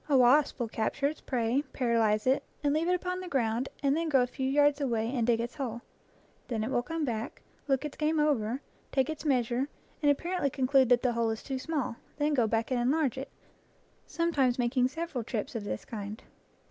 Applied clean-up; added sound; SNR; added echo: none; none; none; none.